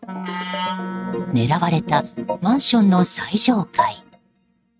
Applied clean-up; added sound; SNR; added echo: neural mask model RNNoise.